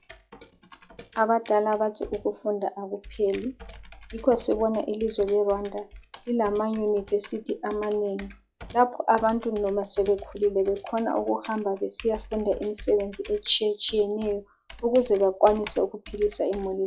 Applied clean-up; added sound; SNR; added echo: classical method log-MMSE.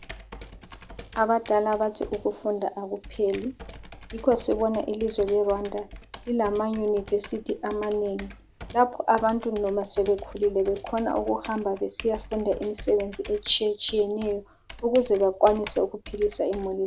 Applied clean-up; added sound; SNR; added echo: none; Computer keyboard; 18 dB; none.